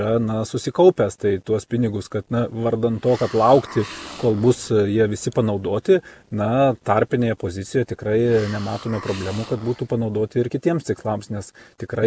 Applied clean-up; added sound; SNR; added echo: none; Hiss; 20 dB; none.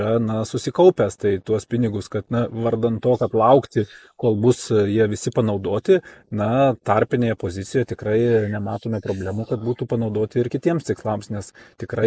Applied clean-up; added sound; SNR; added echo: neural mask model Resemble Enhance denoiser.